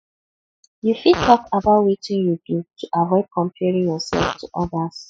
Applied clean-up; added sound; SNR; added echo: classical method spectral subtraction.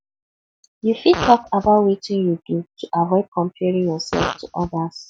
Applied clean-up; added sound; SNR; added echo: none; Fart; 11 dB; none.